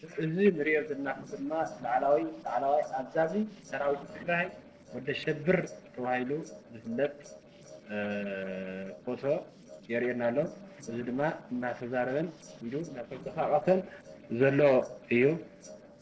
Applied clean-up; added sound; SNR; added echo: neural separator model SepFormer DNS4.